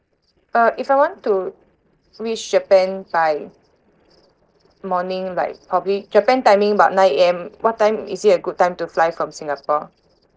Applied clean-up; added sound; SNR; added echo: neural separator model SepFormer DNS4.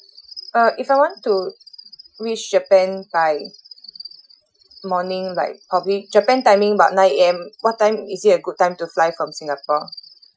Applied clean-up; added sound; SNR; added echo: classical method Wiener filter.